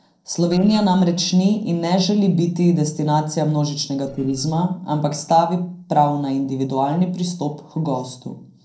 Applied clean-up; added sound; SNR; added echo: neural separator model SepFormer DNS4.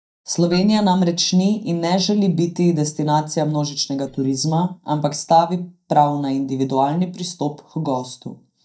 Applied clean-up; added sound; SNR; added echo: neural mask model DeepFilterNet 3.